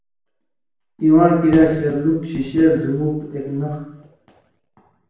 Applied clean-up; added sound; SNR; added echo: none; none; none; reverberation time 0.7 s.